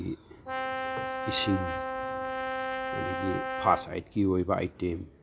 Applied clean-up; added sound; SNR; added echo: none; Brass instrument; 2 dB; none.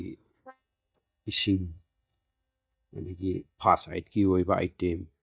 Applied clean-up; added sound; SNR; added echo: neural mask model DeepFilterNet 3.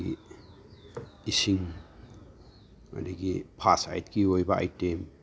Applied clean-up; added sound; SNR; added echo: none; none; none; none.